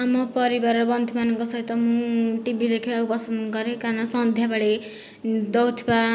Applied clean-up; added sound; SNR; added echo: none; none; none; none.